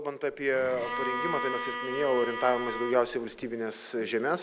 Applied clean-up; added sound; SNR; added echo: none; Bowed string instrument; 6 dB; none.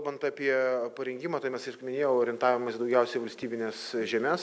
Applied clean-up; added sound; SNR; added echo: none; none; none; none.